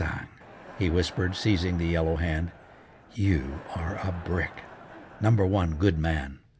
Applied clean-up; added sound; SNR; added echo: none; Crowd; 18 dB; none.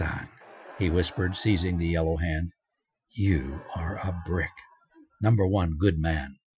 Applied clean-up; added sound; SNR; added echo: classical method Wiener filter.